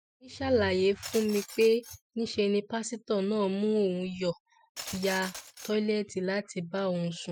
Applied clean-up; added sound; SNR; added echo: classical method Wiener filter.